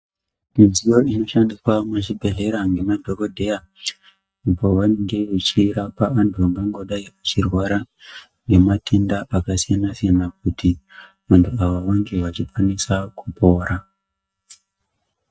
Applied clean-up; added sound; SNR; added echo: neural mask model DeepFilterNet 3.